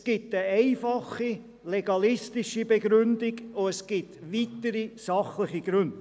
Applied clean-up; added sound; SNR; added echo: none; none; none; none.